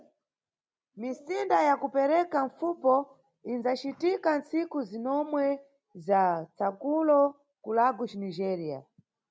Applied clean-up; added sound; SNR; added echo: none; none; none; none.